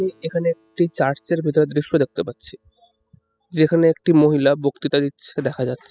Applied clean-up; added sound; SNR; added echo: classical method spectral subtraction.